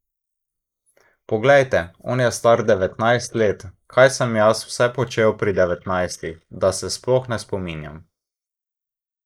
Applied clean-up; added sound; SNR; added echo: neural mask model Resemble Enhance denoiser.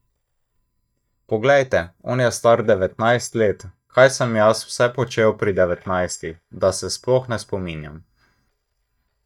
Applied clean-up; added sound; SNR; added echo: neural mask model DeepFilterNet 3.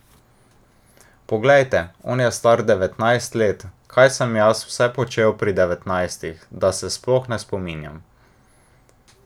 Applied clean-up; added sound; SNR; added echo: none; none; none; none.